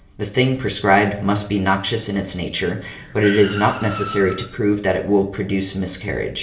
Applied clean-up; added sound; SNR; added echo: none; Car; 13 dB; reverberation time 1.3 s.